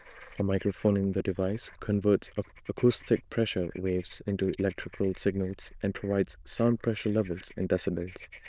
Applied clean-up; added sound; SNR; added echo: neural diffusion model UNIVERSE++.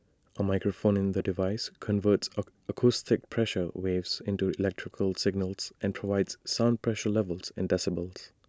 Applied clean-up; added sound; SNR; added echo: none; none; none; none.